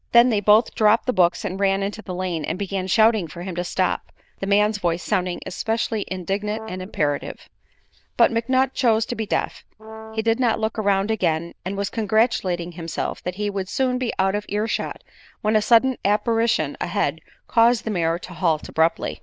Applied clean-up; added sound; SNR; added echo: neural diffusion model UNIVERSE++.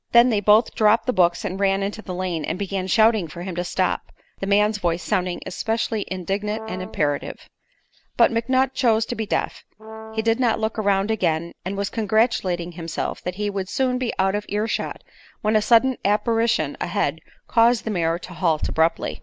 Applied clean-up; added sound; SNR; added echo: none; Brass instrument; 15 dB; none.